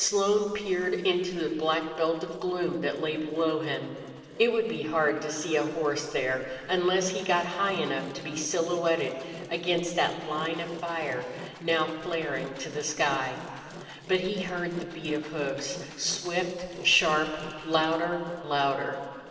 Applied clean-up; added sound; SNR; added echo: neural separator model SepFormer DNS4.